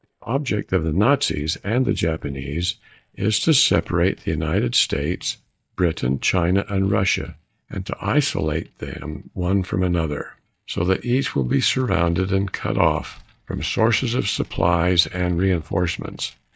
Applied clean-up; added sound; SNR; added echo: neural mask model DeepFilterNet 3.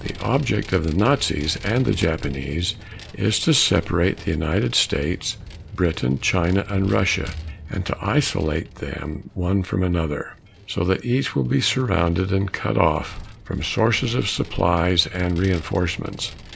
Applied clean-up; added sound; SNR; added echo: none; Vehicle; 16 dB; none.